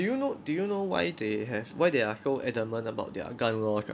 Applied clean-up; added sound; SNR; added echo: none; none; none; none.